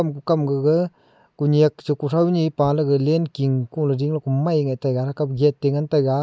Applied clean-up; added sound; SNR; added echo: none; none; none; none.